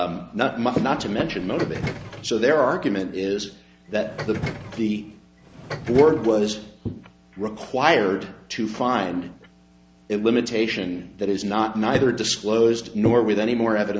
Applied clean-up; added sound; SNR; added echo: none; Subway, metro, underground; 11 dB; none.